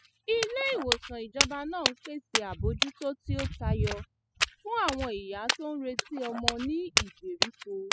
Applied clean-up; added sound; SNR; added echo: classical method spectral subtraction.